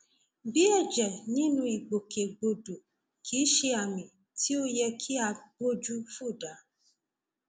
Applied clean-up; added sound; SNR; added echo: none; none; none; none.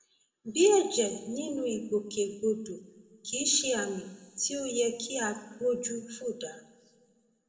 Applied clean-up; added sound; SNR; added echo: none; none; none; reverberation time 1.0 s.